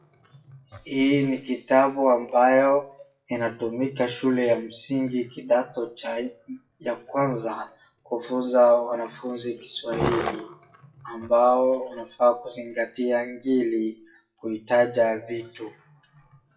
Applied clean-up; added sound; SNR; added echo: classical method WPE with log-MMSE.